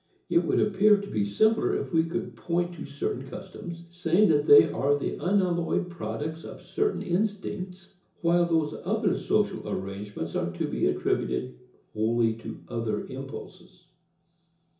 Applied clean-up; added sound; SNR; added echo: none; none; none; reverberation time 0.6 s.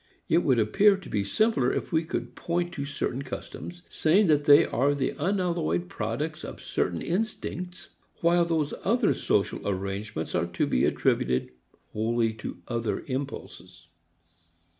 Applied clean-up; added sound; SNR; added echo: none; none; none; none.